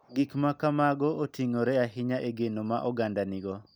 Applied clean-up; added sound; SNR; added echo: none; none; none; none.